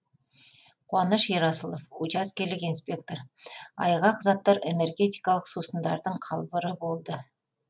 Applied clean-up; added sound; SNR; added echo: none; none; none; none.